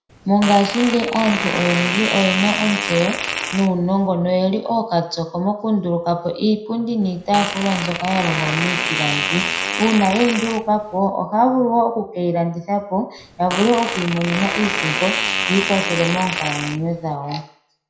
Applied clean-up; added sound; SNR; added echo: none; Fart; 4 dB; reverberation time 0.5 s.